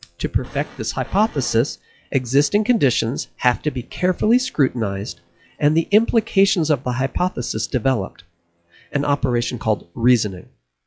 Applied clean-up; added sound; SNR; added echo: classical method log-MMSE.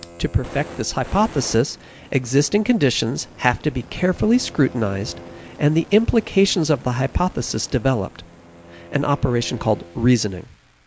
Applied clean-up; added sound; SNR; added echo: none; Bowed string instrument + Fire; 19 dB; none.